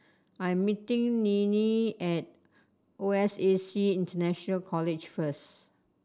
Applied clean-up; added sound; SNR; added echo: none; none; none; none.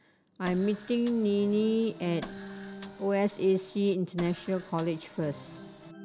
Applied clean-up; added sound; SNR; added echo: none; Organ + Printer; 16 dB; none.